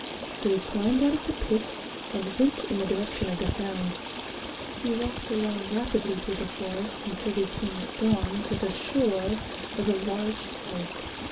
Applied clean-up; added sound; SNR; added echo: none; Stream; 6 dB; reverberation time 0.2 s.